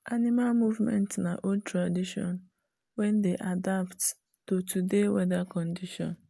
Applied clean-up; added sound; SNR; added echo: none; none; none; none.